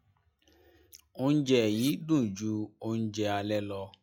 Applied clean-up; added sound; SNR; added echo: classical method log-MMSE.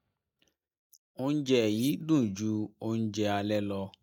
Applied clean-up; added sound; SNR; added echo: neural mask model DeepFilterNet 3.